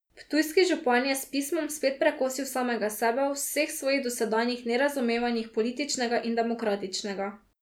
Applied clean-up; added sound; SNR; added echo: none; none; none; none.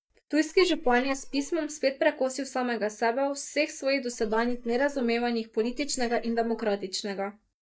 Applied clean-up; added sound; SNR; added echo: neural mask model DeepFilterNet 3.